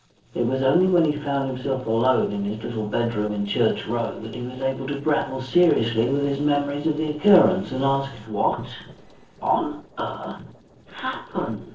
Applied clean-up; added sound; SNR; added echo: neural separator model SepFormer DNS4.